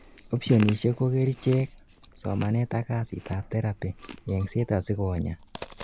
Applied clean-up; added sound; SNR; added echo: none; Chewing, mastication; 17 dB; none.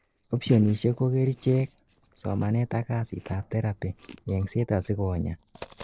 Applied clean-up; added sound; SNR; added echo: neural separator model SepFormer DNS4.